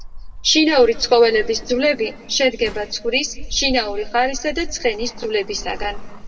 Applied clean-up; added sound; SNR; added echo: none; Sliding door; 11 dB; reverberation time 1.5 s.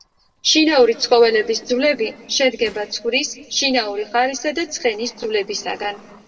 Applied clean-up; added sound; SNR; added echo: neural separator model SepFormer DNS4.